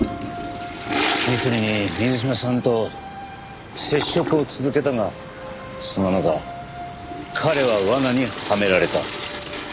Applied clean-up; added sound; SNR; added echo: none; Toilet flush; 8 dB; none.